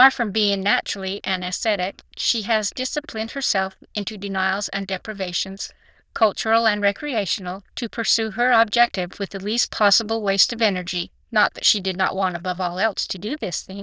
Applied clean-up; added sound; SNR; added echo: neural diffusion model UNIVERSE++.